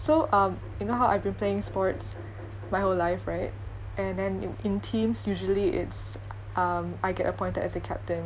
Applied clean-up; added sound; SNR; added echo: none; none; none; none.